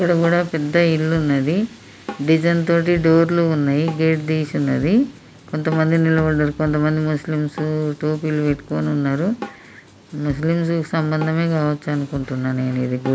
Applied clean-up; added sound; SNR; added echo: none; Drum kit; 19 dB; none.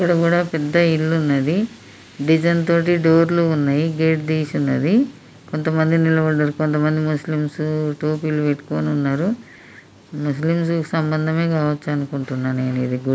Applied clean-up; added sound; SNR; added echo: none; none; none; none.